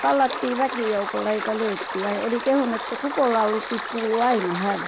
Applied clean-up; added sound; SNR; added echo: none; Stream; 6 dB; none.